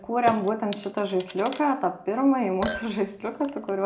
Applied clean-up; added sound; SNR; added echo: none; Chink, clink / Liquid; 8 dB; reverberation time 0.3 s.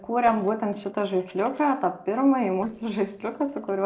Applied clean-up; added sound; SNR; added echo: neural separator model SepFormer DNS4.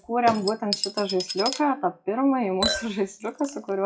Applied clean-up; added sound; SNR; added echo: classical method WPE with log-MMSE.